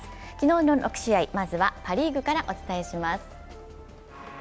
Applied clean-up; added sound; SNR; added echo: none; none; none; none.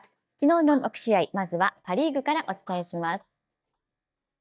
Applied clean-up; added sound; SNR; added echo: neural mask model DeepFilterNet 3.